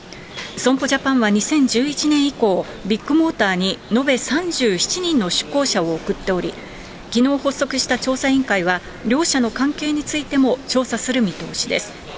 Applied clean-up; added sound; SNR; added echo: none; none; none; none.